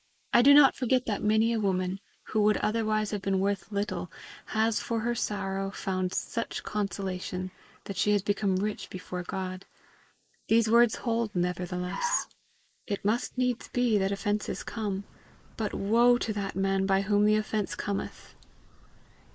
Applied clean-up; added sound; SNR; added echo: neural mask model Resemble Enhance denoiser.